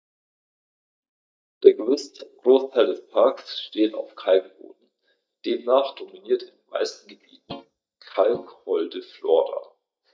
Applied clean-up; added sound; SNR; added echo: neural mask model DeepFilterNet 3.